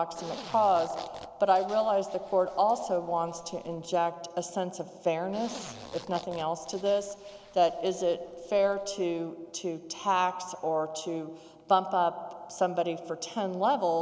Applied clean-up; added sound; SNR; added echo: none; Zipper (clothing); 19 dB; none.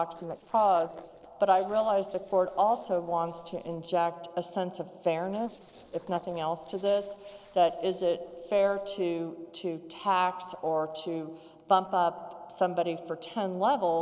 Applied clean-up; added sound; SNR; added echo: neural separator model SepFormer DNS4.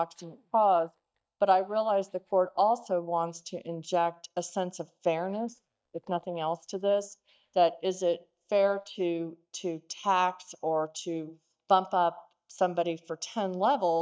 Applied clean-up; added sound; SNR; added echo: neural mask model DeepFilterNet 3.